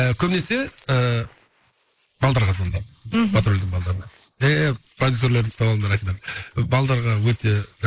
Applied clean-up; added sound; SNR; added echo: neural mask model Resemble Enhance denoiser.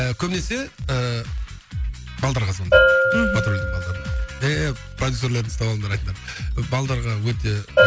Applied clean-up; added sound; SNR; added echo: none; Bell; 1 dB; none.